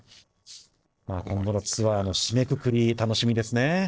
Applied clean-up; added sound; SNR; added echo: neural separator model SepFormer DNS4.